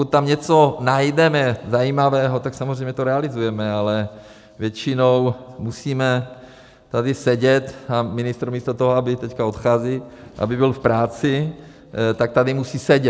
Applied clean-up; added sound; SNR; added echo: none; none; none; none.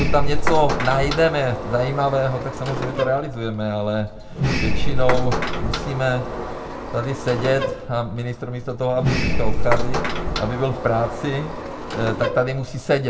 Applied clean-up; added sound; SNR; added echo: none; Sliding door; -1 dB; reverberation time 0.2 s.